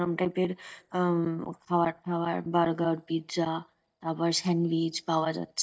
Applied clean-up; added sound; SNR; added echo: neural mask model DeepFilterNet 3.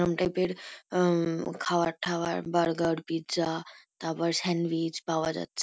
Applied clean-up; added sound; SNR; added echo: none; none; none; none.